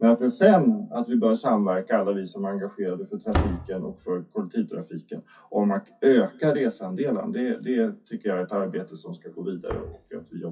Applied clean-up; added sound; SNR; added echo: classical method WPE with log-MMSE.